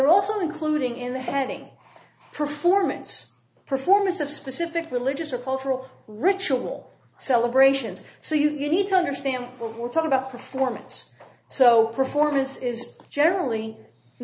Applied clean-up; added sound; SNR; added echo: none; none; none; none.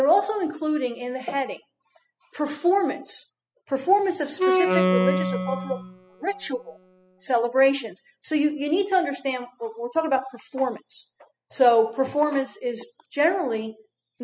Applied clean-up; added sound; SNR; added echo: classical method spectral subtraction.